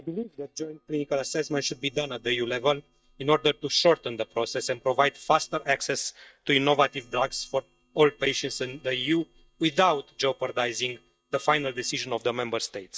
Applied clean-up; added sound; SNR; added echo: neural mask model DeepFilterNet 3.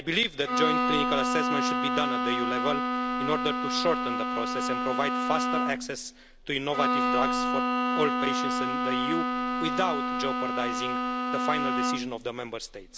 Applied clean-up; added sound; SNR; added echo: none; Bowed string instrument; -3 dB; none.